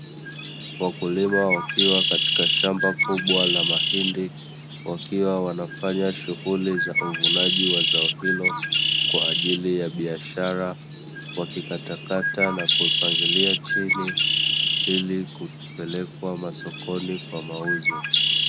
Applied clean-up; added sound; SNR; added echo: none; Bird; -3 dB; none.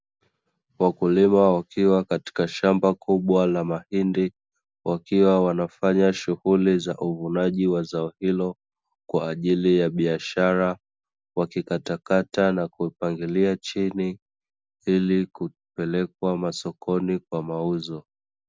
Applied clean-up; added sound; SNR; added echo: none; none; none; none.